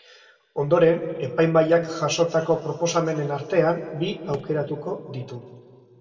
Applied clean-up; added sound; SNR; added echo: none; none; none; reverberation time 1.9 s.